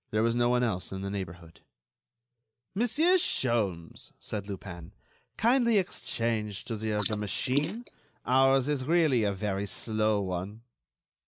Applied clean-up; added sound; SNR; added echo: neural mask model Resemble Enhance denoiser.